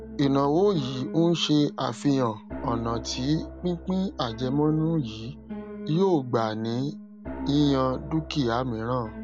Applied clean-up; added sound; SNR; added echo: none; Piano; 12 dB; none.